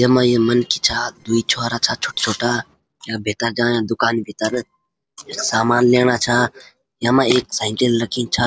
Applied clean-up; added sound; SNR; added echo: neural separator model SepFormer DNS4.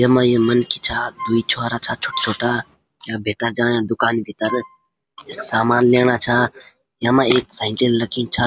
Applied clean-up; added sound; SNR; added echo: none; Wind instrument, woodwind instrument; 14 dB; none.